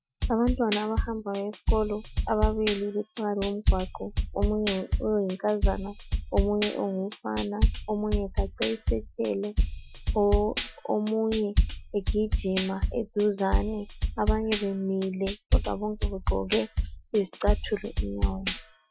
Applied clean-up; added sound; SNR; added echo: classical method Wiener filter.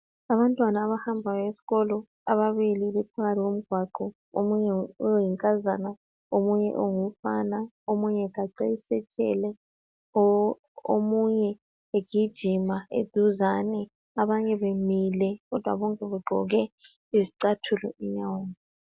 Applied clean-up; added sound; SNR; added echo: none; none; none; none.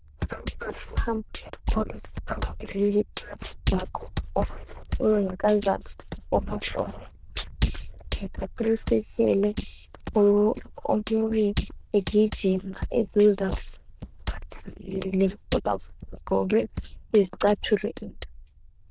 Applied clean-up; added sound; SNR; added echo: neural diffusion model UNIVERSE++.